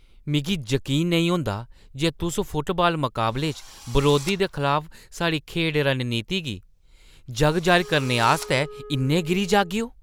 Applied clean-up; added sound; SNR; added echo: none; Drill + Wind instrument, woodwind instrument; 17 dB; none.